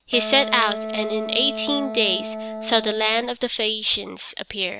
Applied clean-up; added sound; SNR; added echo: none; Wind instrument, woodwind instrument; 8 dB; none.